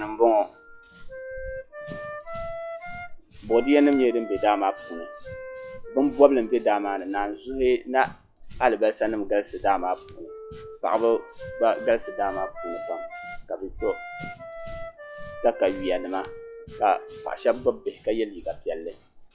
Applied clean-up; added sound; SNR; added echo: classical method log-MMSE.